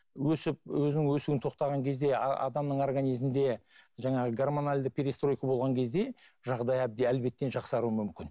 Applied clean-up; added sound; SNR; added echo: none; none; none; none.